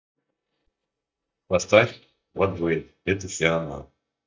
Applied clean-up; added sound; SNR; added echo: neural mask model DeepFilterNet 3.